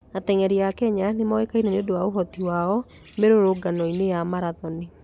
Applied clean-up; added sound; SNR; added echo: none; none; none; none.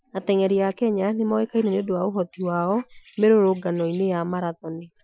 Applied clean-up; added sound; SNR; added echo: classical method Wiener filter.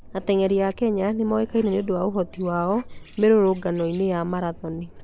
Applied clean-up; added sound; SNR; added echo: none; Writing; 19 dB; none.